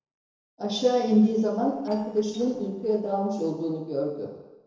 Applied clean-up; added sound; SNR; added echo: neural separator model SepFormer DNS4.